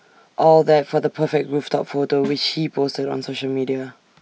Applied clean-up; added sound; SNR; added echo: none; Snare drum; 19 dB; none.